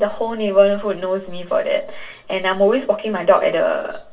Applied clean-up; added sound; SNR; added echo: none; none; none; reverberation time 0.1 s.